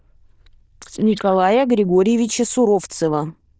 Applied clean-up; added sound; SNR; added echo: neural diffusion model UNIVERSE++.